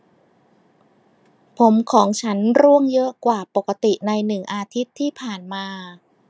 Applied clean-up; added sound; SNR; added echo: none; none; none; none.